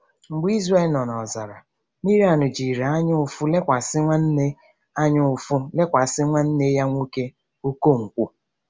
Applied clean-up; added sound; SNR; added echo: none; none; none; none.